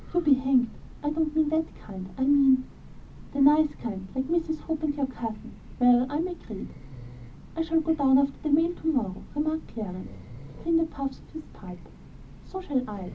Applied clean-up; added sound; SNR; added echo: none; Train; 15 dB; reverberation time 0.4 s.